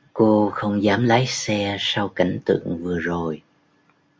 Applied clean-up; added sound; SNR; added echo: none; none; none; none.